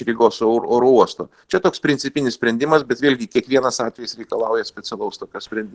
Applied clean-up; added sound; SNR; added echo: none; none; none; none.